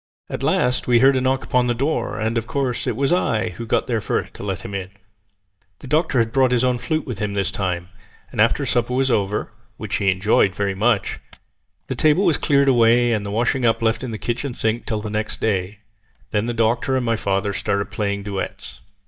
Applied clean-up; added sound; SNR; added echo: neural mask model DeepFilterNet 3.